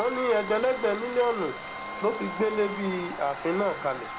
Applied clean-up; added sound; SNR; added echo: none; Wind instrument, woodwind instrument + Tools; 9 dB; none.